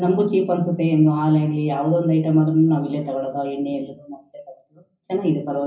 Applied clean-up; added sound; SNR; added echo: none; none; none; reverberation time 0.4 s.